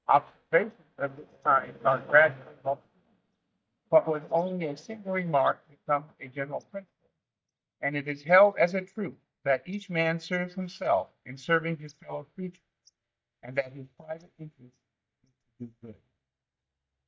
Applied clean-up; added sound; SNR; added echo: neural mask model DeepFilterNet 3.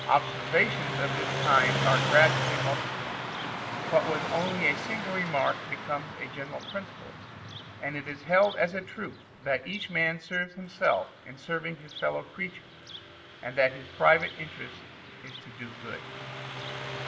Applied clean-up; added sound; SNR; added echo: none; Car passing by; 5 dB; reverberation time 0.7 s.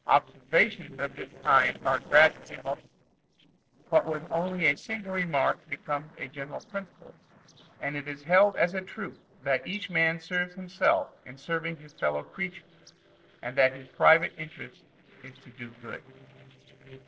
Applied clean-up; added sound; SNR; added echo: neural separator model SepFormer DNS4.